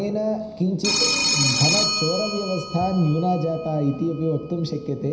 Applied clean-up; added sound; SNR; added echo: none; Telephone; 3 dB; reverberation time 0.9 s.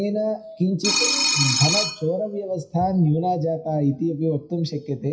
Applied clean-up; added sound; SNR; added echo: classical method WPE with log-MMSE.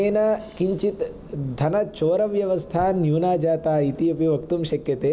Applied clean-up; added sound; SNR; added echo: none; none; none; none.